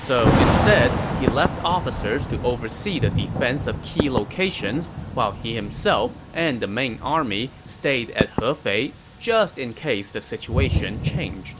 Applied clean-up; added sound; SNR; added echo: none; Knock / Wood + Thunder / Rain; 1 dB; none.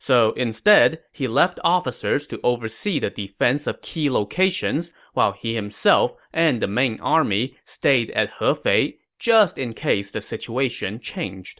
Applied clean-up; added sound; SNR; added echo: none; none; none; none.